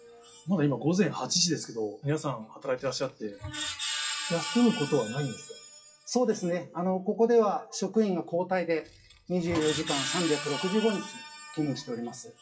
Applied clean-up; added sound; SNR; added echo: classical method WPE with log-MMSE.